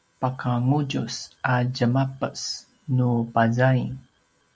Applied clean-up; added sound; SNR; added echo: none; none; none; none.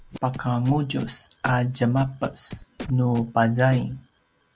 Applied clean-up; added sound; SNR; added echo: none; Scratching (performance technique); 17 dB; none.